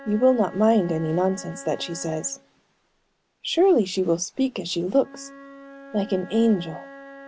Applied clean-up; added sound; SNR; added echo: none; Wind instrument, woodwind instrument; 20 dB; none.